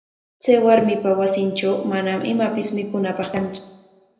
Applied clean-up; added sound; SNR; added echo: none; none; none; reverberation time 0.7 s.